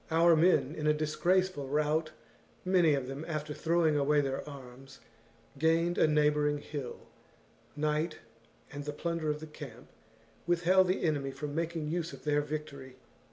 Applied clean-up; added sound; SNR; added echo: none; none; none; none.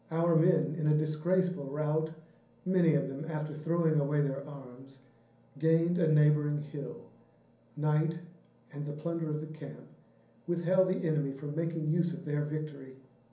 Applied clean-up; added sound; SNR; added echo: none; none; none; reverberation time 0.6 s.